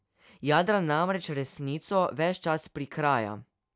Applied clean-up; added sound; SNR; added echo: none; none; none; none.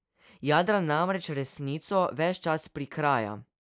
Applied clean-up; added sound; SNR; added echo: neural mask model Resemble Enhance denoiser.